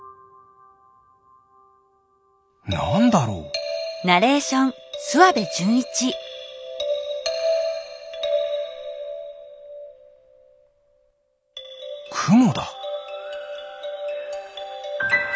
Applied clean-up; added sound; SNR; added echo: none; none; none; none.